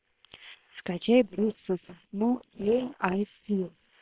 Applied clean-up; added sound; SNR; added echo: neural separator model SepFormer WHAM!.